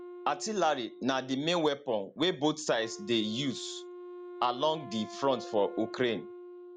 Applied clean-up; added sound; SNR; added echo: none; Wind instrument, woodwind instrument; 14 dB; none.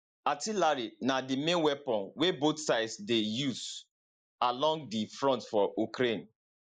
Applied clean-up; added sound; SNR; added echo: neural mask model Resemble Enhance denoiser.